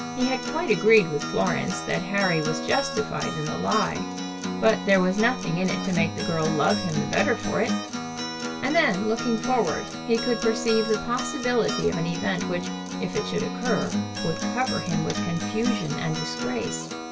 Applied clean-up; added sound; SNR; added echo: none; Acoustic guitar; 4 dB; reverberation time 0.1 s.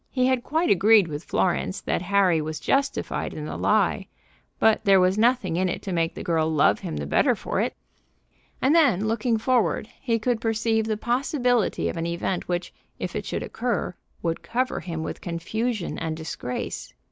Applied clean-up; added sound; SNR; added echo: none; none; none; none.